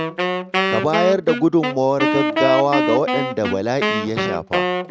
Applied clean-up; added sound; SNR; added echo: none; Wind instrument, woodwind instrument; 1 dB; none.